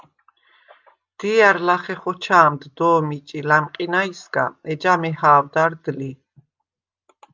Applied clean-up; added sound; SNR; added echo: none; none; none; none.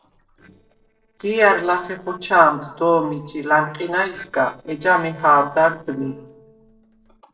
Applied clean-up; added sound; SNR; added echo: neural separator model SepFormer DNS4.